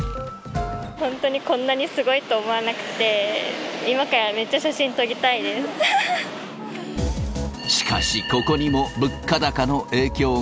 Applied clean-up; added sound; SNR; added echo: none; none; none; none.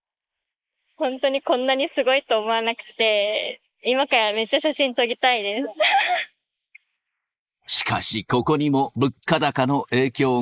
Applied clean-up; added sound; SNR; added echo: neural mask model Resemble Enhance denoiser.